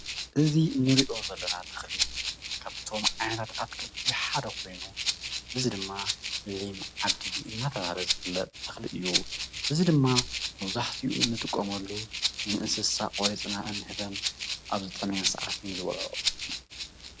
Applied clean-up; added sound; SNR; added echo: none; Rattle (instrument); 2 dB; none.